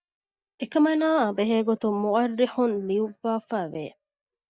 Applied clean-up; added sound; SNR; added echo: neural mask model DeepFilterNet 3.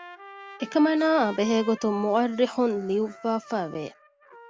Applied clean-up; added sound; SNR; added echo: none; Trumpet; 18 dB; none.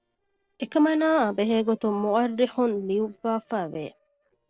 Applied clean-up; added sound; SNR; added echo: neural separator model SepFormer DNS4.